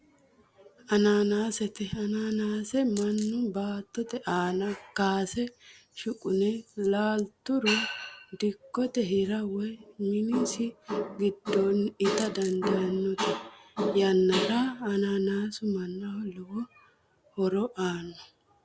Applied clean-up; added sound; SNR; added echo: none; Coin (dropping); 16 dB; none.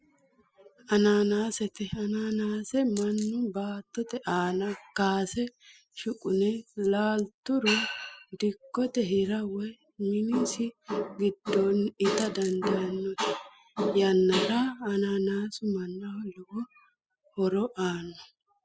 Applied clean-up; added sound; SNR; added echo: classical method spectral subtraction.